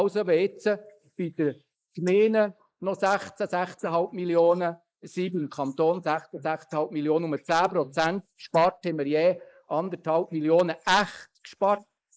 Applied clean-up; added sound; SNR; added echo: neural mask model Resemble Enhance denoiser.